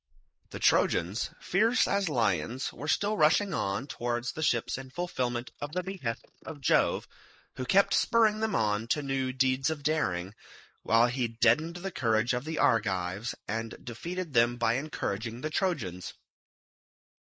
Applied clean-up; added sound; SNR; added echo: neural mask model Resemble Enhance denoiser.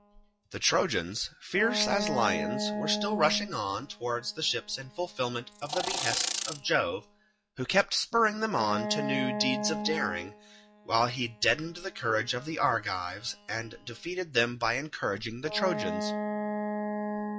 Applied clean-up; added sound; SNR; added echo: classical method log-MMSE.